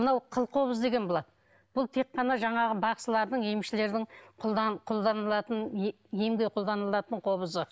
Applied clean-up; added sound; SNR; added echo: none; none; none; none.